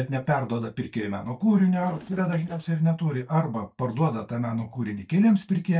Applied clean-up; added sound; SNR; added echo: neural mask model DeepFilterNet 3.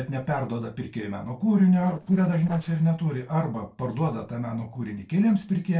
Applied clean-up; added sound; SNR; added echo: neural separator model SepFormer DNS4.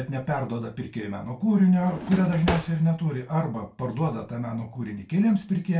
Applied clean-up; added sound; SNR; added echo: none; Drawer open or close; 7 dB; reverberation time 0.3 s.